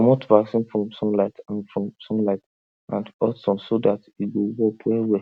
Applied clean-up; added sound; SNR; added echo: none; none; none; none.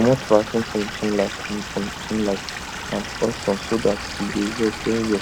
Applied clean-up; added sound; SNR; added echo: none; Stream / Liquid; 8 dB; none.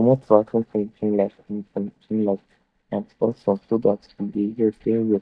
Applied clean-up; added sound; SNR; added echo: neural mask model DeepFilterNet 3.